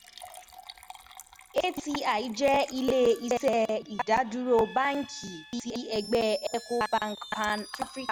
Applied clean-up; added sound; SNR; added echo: none; Screech + Liquid; 18 dB; none.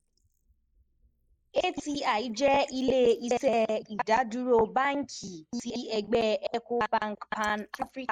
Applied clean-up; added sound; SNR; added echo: neural mask model Resemble Enhance denoiser.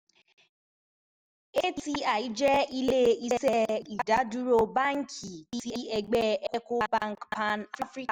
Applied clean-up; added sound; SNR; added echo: none; none; none; none.